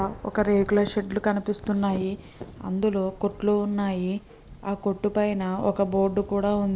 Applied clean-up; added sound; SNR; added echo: none; Thunder; 19 dB; none.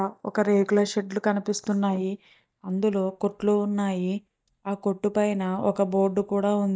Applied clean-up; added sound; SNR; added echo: neural mask model DeepFilterNet 3.